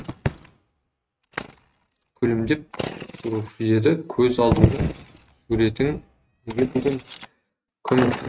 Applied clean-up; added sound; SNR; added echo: neural mask model RNNoise.